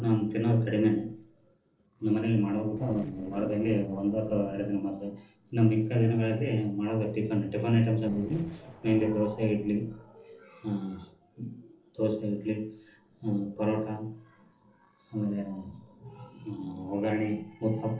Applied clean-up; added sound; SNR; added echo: neural separator model SepFormer DNS4.